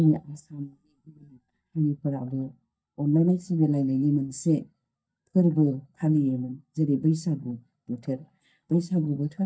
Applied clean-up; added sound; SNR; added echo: neural mask model DeepFilterNet 3.